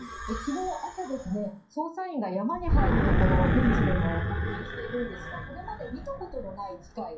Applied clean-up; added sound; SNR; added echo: classical method WPE with log-MMSE.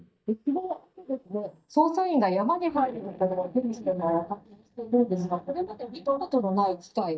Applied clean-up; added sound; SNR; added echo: neural mask model DeepFilterNet 3.